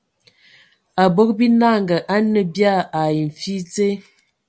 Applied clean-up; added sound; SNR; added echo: none; none; none; none.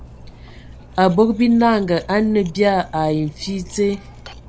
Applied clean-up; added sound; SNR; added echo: none; Cutlery, silverware; 19 dB; none.